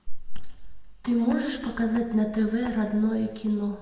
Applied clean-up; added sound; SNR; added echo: none; Tap; 20 dB; reverberation time 1.0 s.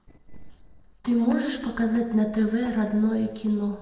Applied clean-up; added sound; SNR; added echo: neural separator model SepFormer DNS4.